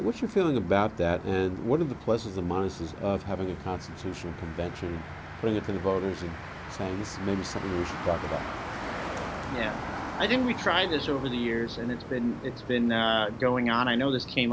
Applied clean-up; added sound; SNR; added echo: none; Motor vehicle (road); 10 dB; none.